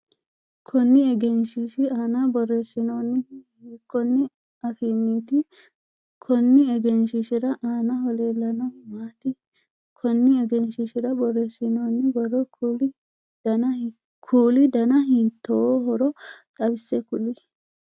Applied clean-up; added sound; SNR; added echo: none; none; none; none.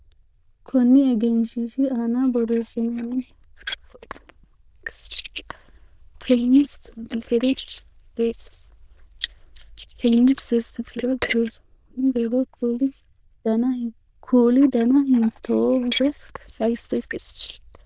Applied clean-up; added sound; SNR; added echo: neural diffusion model UNIVERSE++.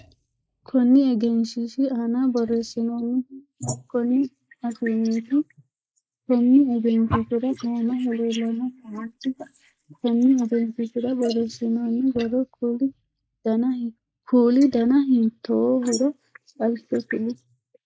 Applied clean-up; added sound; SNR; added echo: neural mask model Resemble Enhance denoiser.